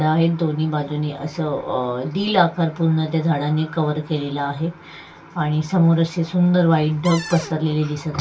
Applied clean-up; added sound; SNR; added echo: none; Cupboard open or close; 10 dB; reverberation time 0.1 s.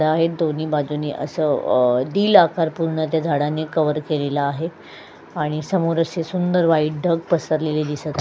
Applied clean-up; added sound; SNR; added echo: none; none; none; none.